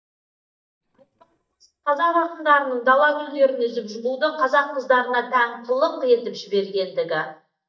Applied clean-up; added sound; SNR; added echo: neural mask model DeepFilterNet 3.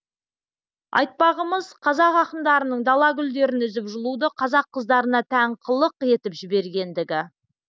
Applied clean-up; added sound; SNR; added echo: none; none; none; none.